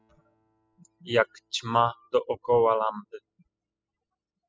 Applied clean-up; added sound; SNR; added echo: classical method spectral subtraction.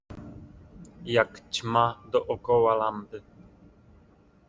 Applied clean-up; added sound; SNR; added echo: none; none; none; none.